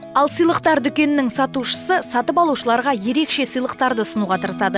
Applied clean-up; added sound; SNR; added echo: none; none; none; none.